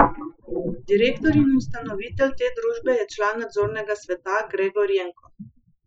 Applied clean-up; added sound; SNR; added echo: classical method Wiener filter.